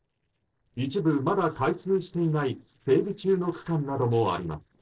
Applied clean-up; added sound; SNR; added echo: neural separator model SepFormer DNS4.